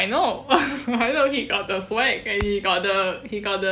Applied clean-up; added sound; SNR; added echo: none; none; none; none.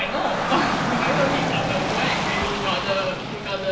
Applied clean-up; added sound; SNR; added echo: none; Rain / Dog; -1 dB; reverberation time 0.4 s.